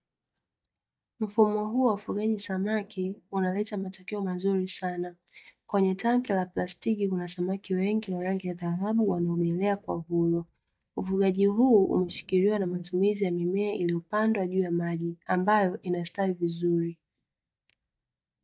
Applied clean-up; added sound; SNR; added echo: neural mask model DeepFilterNet 3.